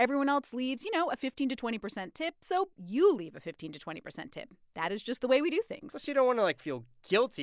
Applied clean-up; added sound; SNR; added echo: none; none; none; none.